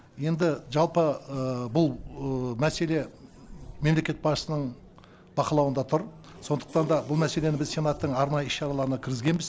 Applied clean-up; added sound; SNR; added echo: none; Race car, auto racing / Accelerating, revving, vroom; 19 dB; none.